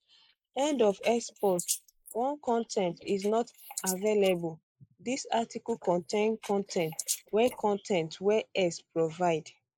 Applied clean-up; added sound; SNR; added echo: neural mask model Resemble Enhance denoiser.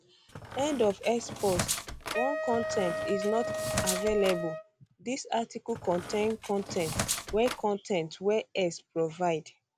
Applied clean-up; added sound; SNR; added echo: none; Wind instrument, woodwind instrument + Squeak; 4 dB; none.